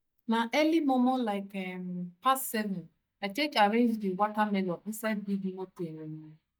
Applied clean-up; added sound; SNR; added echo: neural mask model DeepFilterNet 3.